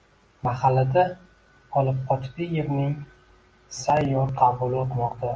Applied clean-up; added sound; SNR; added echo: none; none; none; none.